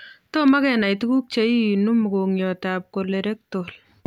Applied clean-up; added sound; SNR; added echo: none; none; none; none.